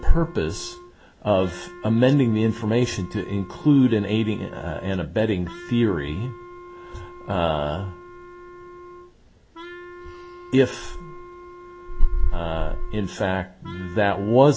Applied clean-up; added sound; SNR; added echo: none; Wind instrument, woodwind instrument; 19 dB; none.